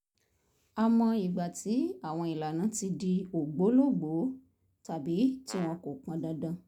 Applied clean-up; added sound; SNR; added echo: none; Brass instrument; 20 dB; none.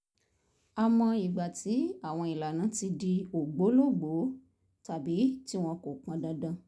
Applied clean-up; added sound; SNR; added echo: none; none; none; none.